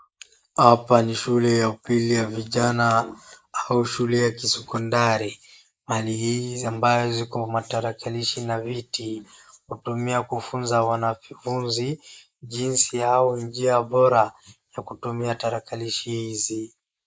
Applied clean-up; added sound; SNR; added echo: neural mask model Resemble Enhance denoiser.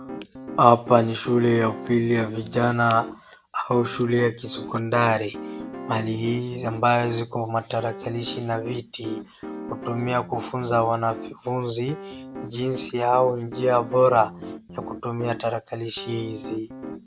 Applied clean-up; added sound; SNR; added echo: none; Piano; 13 dB; none.